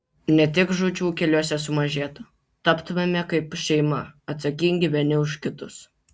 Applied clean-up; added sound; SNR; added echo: none; none; none; none.